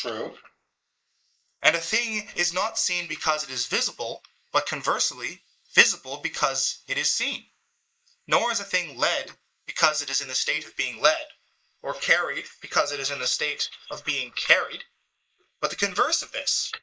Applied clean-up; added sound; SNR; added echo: neural mask model Resemble Enhance denoiser.